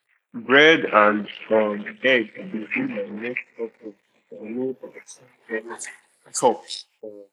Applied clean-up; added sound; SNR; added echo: neural mask model Resemble Enhance denoiser.